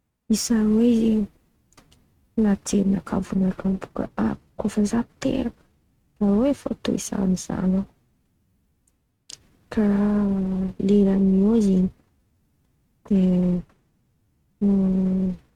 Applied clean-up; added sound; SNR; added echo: neural mask model RNNoise.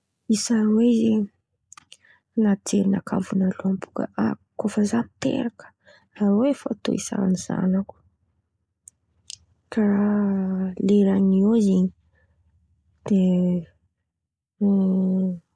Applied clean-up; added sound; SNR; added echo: none; none; none; none.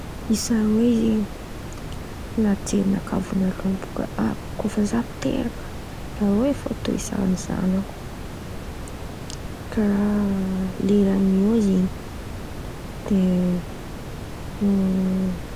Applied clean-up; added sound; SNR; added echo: none; Water; 9 dB; none.